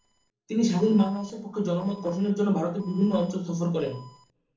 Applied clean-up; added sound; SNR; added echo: neural separator model SepFormer DNS4.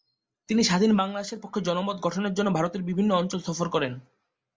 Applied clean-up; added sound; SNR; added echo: none; none; none; none.